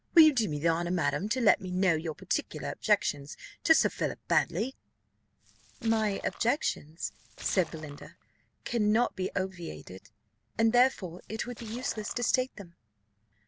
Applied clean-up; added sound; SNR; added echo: none; Splash, splatter; 19 dB; none.